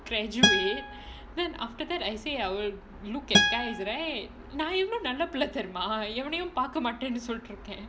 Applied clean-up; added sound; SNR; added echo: none; Acoustic guitar; -3 dB; none.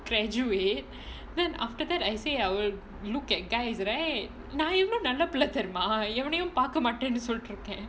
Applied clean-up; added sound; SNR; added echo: none; none; none; none.